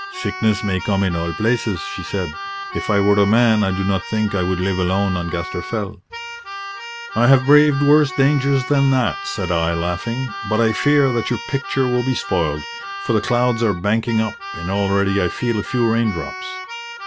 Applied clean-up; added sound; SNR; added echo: none; Keyboard (musical); 11 dB; none.